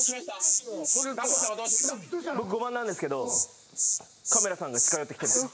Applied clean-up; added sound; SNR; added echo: neural mask model Resemble Enhance denoiser.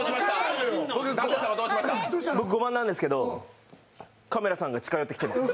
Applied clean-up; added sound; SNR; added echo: none; none; none; none.